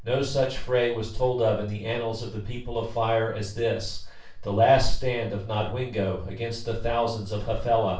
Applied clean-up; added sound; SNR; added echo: none; none; none; reverberation time 0.3 s.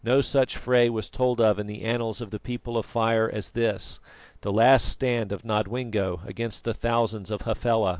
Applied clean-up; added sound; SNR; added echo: none; none; none; none.